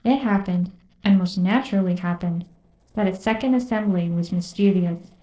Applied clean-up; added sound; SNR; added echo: neural separator model SepFormer DNS4.